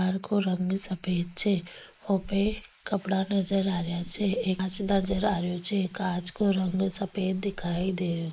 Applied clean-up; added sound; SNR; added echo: neural mask model Resemble Enhance denoiser.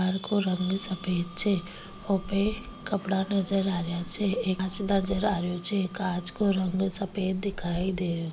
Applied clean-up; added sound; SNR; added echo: none; Insect; 15 dB; none.